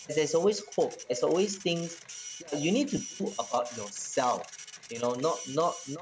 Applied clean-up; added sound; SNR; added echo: none; Printer; 14 dB; none.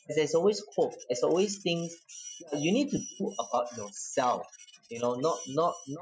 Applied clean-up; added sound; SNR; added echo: classical method Wiener filter.